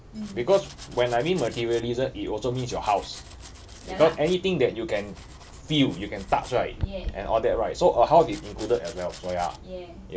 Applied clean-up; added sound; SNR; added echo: none; Domestic sounds, home sounds; 16 dB; none.